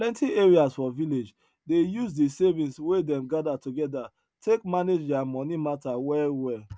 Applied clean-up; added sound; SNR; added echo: none; none; none; none.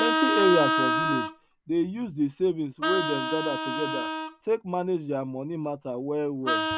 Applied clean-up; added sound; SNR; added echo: none; Vehicle horn, car horn, honking; 1 dB; none.